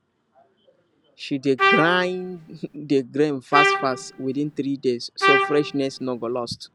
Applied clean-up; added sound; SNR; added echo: none; Trumpet; -1 dB; none.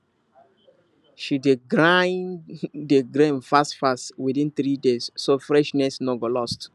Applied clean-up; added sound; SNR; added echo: none; none; none; none.